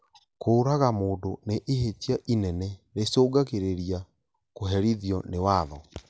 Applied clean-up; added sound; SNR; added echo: none; none; none; none.